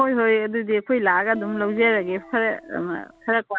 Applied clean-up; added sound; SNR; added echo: none; Piano; 20 dB; none.